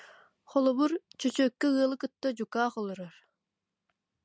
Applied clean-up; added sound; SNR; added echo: none; none; none; none.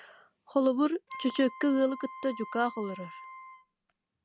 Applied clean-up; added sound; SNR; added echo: none; Wind instrument, woodwind instrument; 15 dB; none.